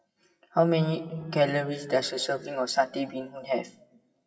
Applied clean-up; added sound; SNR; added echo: classical method WPE with log-MMSE.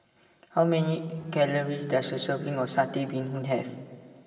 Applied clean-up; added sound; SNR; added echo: none; Bowed string instrument; 17 dB; reverberation time 2.4 s.